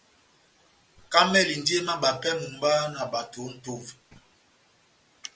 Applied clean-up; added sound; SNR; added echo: none; none; none; none.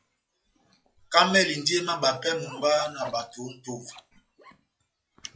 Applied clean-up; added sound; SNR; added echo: classical method log-MMSE.